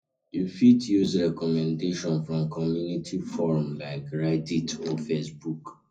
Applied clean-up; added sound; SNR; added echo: none; none; none; reverberation time 0.4 s.